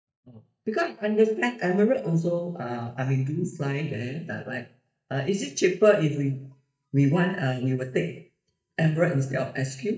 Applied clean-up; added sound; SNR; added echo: neural mask model DeepFilterNet 3.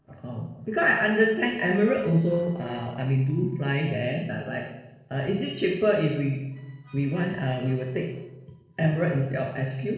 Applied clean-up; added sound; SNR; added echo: neural separator model SepFormer DNS4.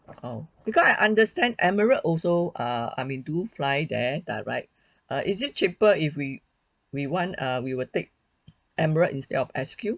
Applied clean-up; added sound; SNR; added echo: none; none; none; none.